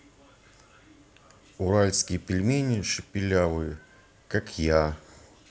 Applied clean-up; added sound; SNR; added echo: none; none; none; none.